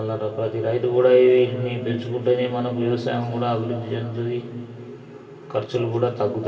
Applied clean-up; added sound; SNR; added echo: none; none; none; reverberation time 2.8 s.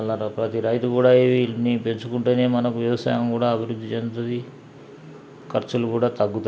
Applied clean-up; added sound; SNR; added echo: none; none; none; none.